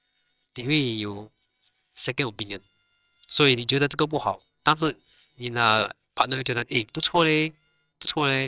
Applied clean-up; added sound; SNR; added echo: neural separator model SepFormer WHAMR!.